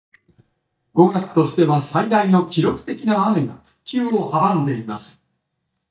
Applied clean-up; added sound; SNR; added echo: neural mask model DeepFilterNet 3.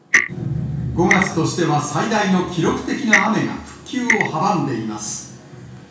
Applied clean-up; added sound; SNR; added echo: none; Clock; 3 dB; reverberation time 0.6 s.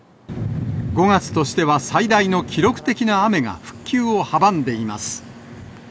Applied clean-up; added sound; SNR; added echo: none; none; none; none.